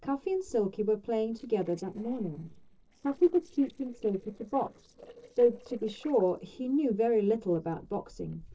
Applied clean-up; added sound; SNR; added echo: neural separator model SepFormer DNS4.